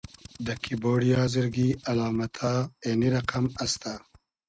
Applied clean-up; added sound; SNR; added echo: neural mask model RNNoise.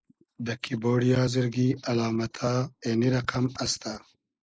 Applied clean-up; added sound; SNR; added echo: neural mask model Resemble Enhance denoiser.